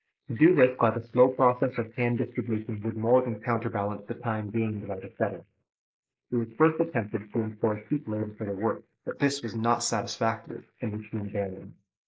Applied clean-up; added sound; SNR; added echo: neural mask model Resemble Enhance denoiser.